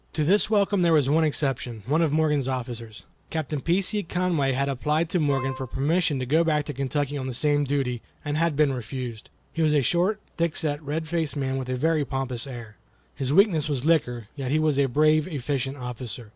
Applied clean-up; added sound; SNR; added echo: none; Wind instrument, woodwind instrument; 13 dB; none.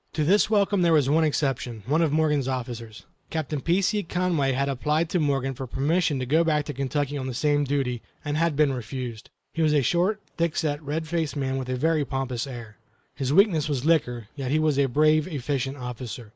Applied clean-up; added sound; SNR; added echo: neural mask model Resemble Enhance denoiser.